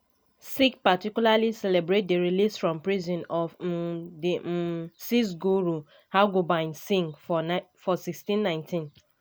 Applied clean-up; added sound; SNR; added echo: none; none; none; none.